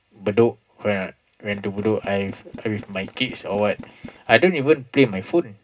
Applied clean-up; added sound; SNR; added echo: none; Tools; 19 dB; reverberation time 0.2 s.